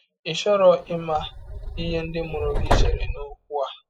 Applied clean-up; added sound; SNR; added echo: classical method spectral subtraction.